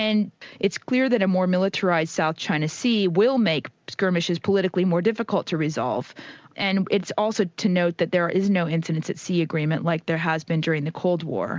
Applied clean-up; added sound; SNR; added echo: none; none; none; none.